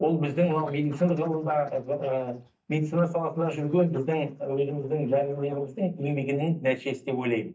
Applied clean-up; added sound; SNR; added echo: neural mask model DeepFilterNet 3.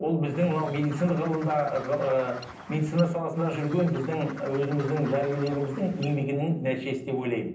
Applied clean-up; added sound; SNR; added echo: none; Bird; 15 dB; reverberation time 0.6 s.